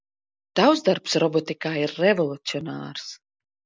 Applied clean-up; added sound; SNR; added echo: none; none; none; none.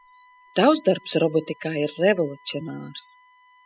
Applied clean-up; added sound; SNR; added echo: classical method spectral subtraction.